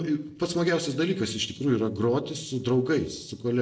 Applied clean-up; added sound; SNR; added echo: neural separator model SepFormer DNS4.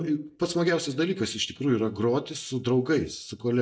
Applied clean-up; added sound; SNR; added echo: neural mask model DeepFilterNet 3.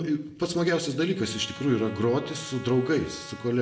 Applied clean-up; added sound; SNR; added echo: none; Trumpet; 19 dB; reverberation time 0.8 s.